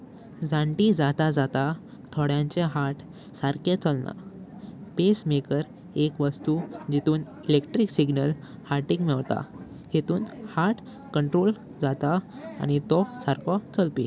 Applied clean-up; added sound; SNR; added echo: none; none; none; none.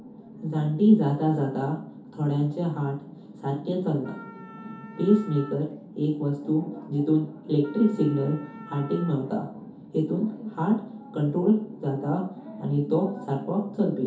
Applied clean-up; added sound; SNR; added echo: none; Wind instrument, woodwind instrument; 20 dB; reverberation time 0.5 s.